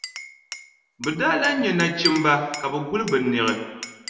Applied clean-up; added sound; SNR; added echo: none; Glass; 12 dB; reverberation time 1.2 s.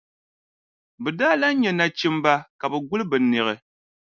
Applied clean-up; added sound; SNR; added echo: none; none; none; none.